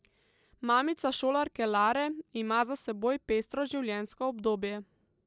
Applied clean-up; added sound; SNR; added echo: none; none; none; none.